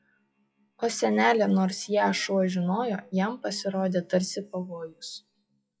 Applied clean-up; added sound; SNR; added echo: classical method WPE with log-MMSE.